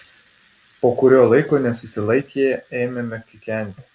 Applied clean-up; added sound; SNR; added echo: none; none; none; none.